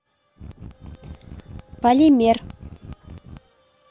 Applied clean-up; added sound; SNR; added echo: none; Mechanisms; 17 dB; none.